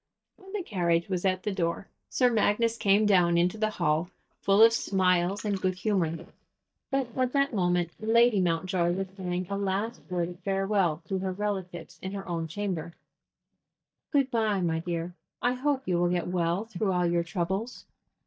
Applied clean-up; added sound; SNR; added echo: neural mask model DeepFilterNet 3.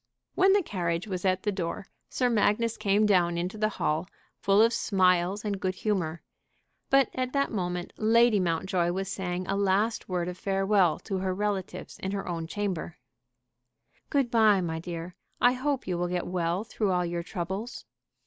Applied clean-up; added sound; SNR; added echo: none; none; none; none.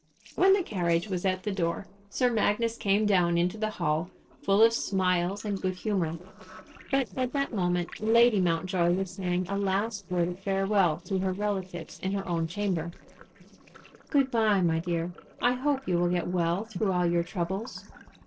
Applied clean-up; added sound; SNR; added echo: neural separator model SepFormer DNS4.